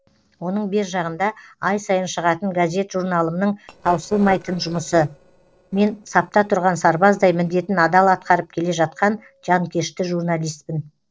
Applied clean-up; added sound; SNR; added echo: neural separator model SepFormer DNS4.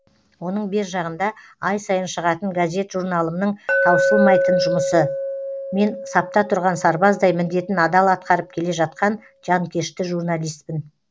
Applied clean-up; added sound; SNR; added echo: none; Glass; 5 dB; none.